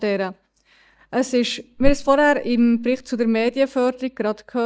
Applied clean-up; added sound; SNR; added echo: neural mask model DeepFilterNet 3.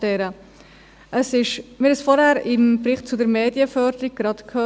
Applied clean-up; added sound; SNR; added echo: none; none; none; none.